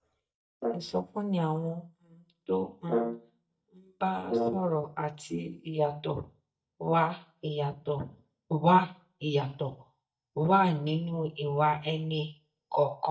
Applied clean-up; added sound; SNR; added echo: neural mask model DeepFilterNet 3.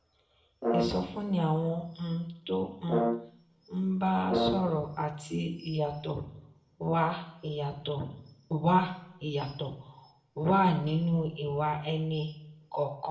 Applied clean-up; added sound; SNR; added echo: none; Brass instrument; 2 dB; reverberation time 0.6 s.